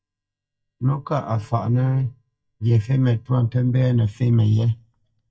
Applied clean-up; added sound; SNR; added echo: neural mask model DeepFilterNet 3.